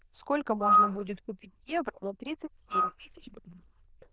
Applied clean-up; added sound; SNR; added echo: neural diffusion model UNIVERSE++.